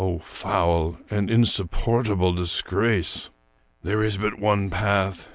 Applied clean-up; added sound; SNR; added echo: none; none; none; none.